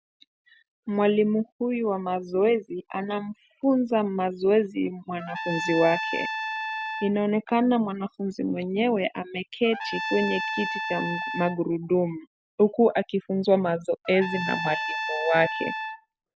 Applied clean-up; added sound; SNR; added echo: none; Trumpet; 6 dB; none.